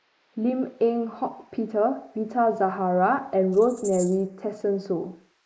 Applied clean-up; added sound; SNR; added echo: neural mask model Resemble Enhance denoiser.